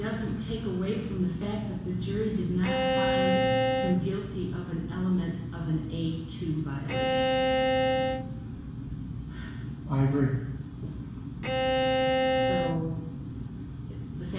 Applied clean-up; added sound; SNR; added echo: none; Bowed string instrument; -3 dB; reverberation time 0.7 s.